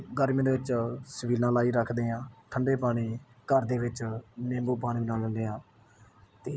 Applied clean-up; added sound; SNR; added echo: none; none; none; none.